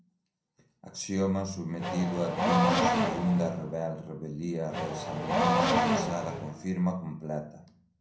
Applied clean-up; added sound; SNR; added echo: none; Race car, auto racing / Accelerating, revving, vroom; -2 dB; reverberation time 0.6 s.